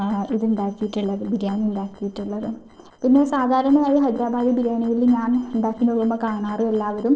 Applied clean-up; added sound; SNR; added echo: neural separator model SepFormer DNS4.